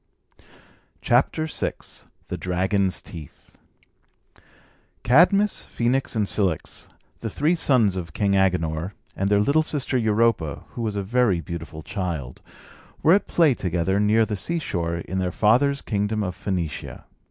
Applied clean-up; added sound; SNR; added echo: none; none; none; none.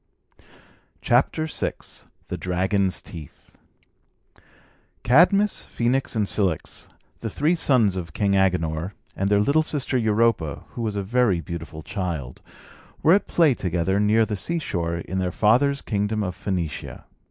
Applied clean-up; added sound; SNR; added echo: neural mask model Resemble Enhance denoiser.